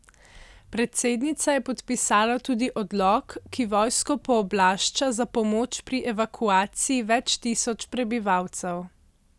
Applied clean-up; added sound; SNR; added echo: none; none; none; none.